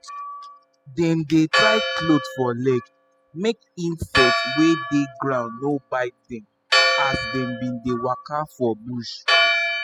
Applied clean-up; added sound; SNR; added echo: classical method spectral subtraction.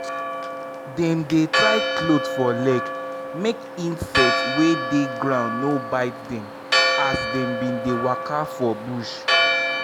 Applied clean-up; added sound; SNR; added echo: none; Church bell; 0 dB; none.